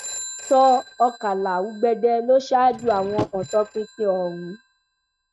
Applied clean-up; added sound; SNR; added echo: neural mask model RNNoise.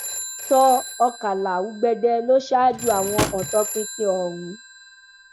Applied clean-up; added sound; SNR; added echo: none; Drawer open or close / Wood + Telephone; 10 dB; none.